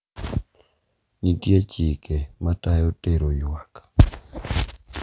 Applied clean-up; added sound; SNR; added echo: none; none; none; none.